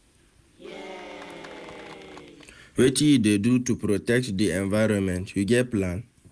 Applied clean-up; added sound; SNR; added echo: none; Applause / Cheering; 18 dB; none.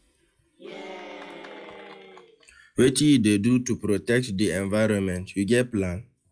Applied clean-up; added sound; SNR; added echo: classical method log-MMSE.